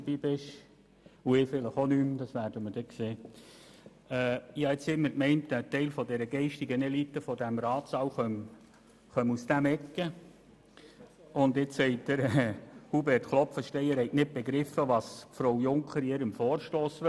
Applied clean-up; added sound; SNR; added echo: none; none; none; none.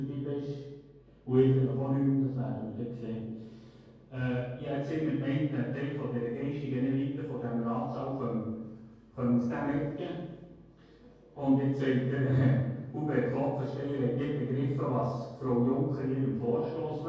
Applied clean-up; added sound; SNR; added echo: none; none; none; reverberation time 1.3 s.